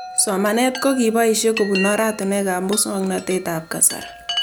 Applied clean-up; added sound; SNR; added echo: none; Chime; 12 dB; none.